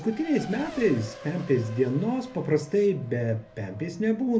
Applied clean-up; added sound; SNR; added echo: none; Race car, auto racing; 18 dB; reverberation time 0.3 s.